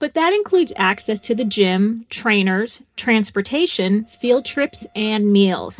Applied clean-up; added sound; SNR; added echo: neural separator model SepFormer DNS4.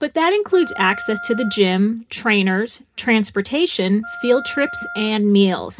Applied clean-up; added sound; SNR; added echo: none; Wind instrument, woodwind instrument; 14 dB; reverberation time 0.3 s.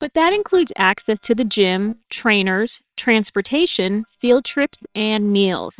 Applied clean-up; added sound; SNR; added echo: neural separator model SepFormer WHAMR!.